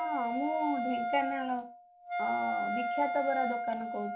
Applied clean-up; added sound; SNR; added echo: none; Wind instrument, woodwind instrument; 0 dB; reverberation time 0.3 s.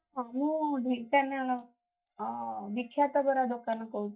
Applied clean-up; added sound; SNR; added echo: neural mask model DeepFilterNet 3.